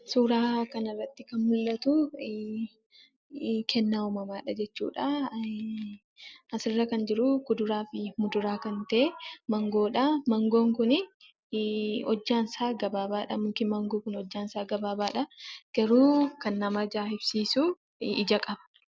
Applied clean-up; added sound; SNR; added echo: none; none; none; none.